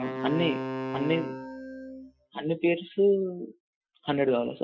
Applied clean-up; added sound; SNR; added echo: classical method Wiener filter.